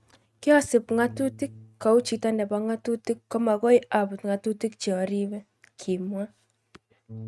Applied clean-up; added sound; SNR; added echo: neural mask model RNNoise.